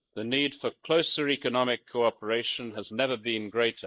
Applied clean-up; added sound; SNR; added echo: neural mask model Resemble Enhance denoiser.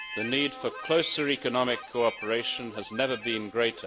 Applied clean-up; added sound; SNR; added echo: none; Harmonica; 12 dB; none.